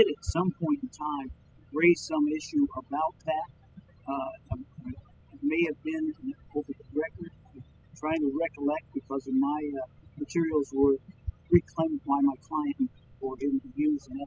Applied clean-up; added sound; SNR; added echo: classical method spectral subtraction.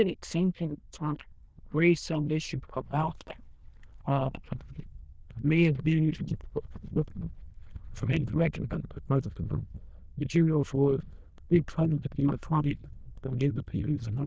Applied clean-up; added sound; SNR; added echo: neural diffusion model UNIVERSE++.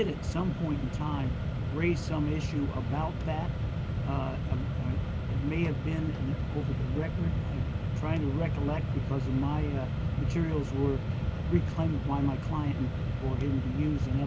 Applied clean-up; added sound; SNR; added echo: none; Mechanisms; -2 dB; none.